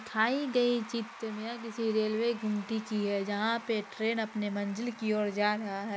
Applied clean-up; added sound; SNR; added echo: none; Applause / Crowd / Cheering; 17 dB; none.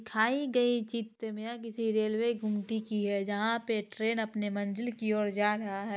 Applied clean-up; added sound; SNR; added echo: none; none; none; none.